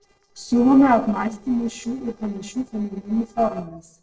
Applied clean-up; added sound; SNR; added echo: neural separator model SepFormer DNS4.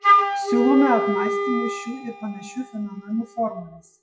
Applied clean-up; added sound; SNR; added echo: classical method log-MMSE.